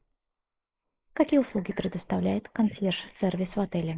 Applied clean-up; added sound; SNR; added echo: neural mask model Resemble Enhance denoiser.